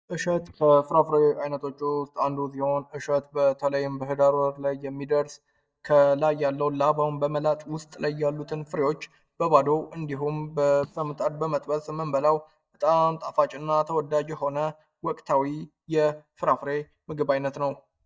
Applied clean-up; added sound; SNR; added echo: neural mask model DeepFilterNet 3.